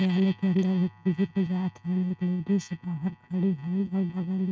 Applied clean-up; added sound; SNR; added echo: neural mask model RNNoise.